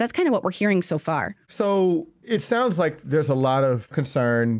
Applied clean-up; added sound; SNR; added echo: none; none; none; none.